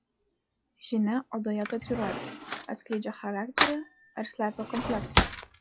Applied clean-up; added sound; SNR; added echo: classical method log-MMSE.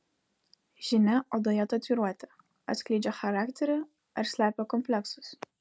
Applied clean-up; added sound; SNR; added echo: none; none; none; none.